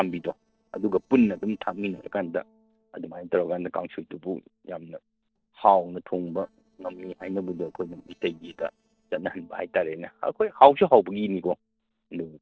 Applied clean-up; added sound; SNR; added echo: neural separator model SepFormer DNS4.